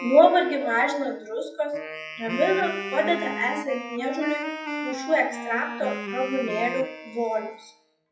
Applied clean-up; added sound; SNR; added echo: classical method WPE with log-MMSE.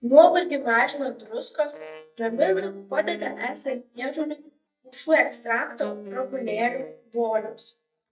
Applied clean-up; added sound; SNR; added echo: neural mask model DeepFilterNet 3.